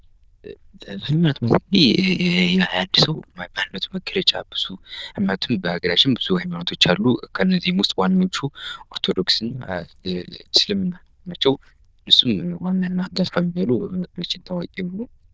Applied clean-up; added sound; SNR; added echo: neural diffusion model UNIVERSE++.